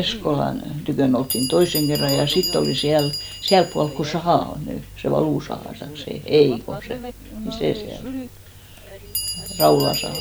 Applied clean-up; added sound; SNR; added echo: none; Bell; 11 dB; none.